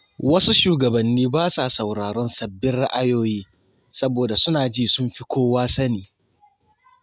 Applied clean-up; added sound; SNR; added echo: none; none; none; none.